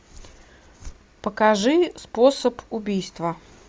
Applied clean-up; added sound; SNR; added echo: none; none; none; none.